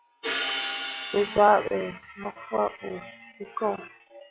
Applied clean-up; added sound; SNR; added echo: classical method log-MMSE.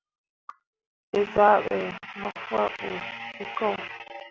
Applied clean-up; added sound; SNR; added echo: none; none; none; none.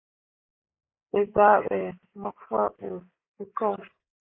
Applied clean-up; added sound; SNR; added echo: neural mask model Resemble Enhance denoiser.